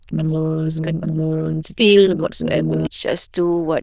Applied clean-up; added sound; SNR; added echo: neural diffusion model UNIVERSE++.